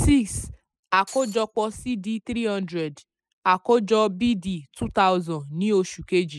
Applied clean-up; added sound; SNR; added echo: classical method spectral subtraction.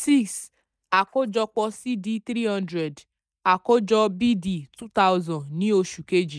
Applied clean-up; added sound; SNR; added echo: neural mask model DeepFilterNet 3.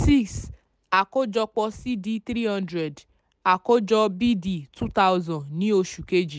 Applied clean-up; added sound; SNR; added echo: none; none; none; none.